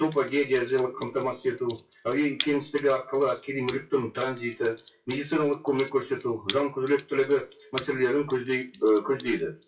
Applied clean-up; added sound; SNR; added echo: classical method WPE with log-MMSE.